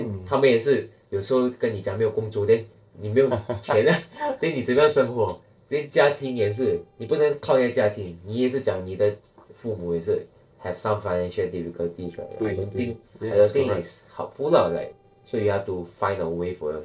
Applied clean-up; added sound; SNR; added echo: neural separator model SepFormer DNS4.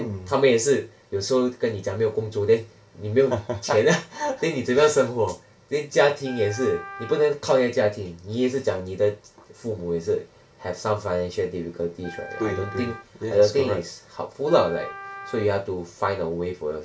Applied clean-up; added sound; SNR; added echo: none; Wind instrument, woodwind instrument; 15 dB; reverberation time 0.2 s.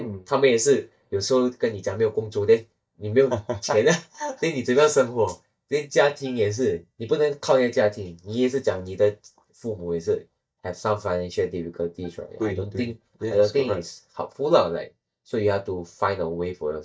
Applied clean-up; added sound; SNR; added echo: neural mask model DeepFilterNet 3.